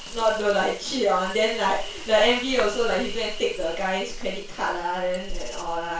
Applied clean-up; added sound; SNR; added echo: none; Insect; 9 dB; reverberation time 0.3 s.